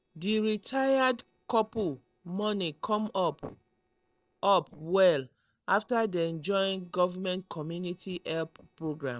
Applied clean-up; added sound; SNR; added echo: neural separator model SepFormer DNS4.